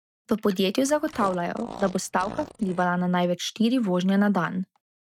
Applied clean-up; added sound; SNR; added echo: neural mask model RNNoise.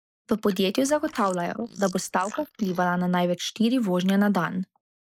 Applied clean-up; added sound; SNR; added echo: neural mask model Resemble Enhance denoiser.